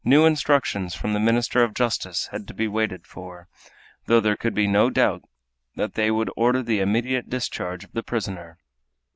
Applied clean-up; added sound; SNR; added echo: none; none; none; none.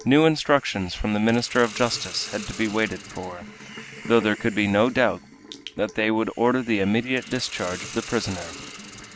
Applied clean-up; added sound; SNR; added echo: none; Hiss; 16 dB; none.